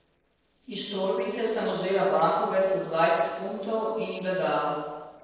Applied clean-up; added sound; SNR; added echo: neural separator model SepFormer DNS4.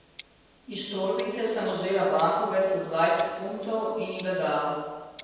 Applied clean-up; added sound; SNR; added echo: none; Tick-tock; 10 dB; reverberation time 1.2 s.